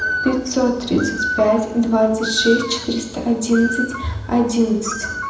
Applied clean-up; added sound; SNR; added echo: none; Bird; 8 dB; reverberation time 0.8 s.